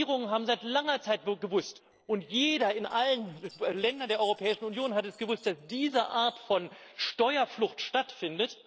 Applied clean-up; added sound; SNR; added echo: neural separator model SepFormer DNS4.